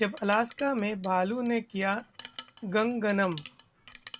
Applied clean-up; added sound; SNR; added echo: none; Chink, clink; 16 dB; none.